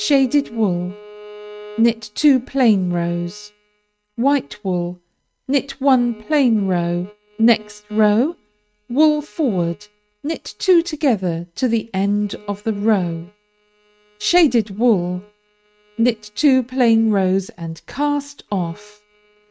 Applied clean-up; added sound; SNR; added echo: neural mask model RNNoise.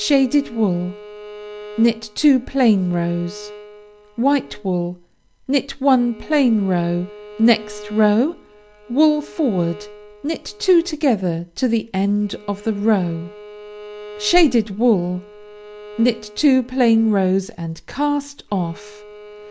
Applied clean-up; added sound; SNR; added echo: none; Bowed string instrument; 19 dB; none.